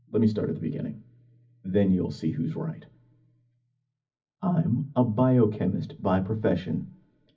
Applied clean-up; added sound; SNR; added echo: none; none; none; reverberation time 0.4 s.